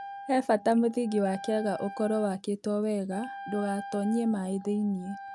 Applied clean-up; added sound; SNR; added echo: none; Wind instrument, woodwind instrument; 14 dB; none.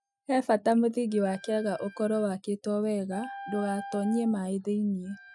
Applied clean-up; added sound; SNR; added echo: classical method Wiener filter.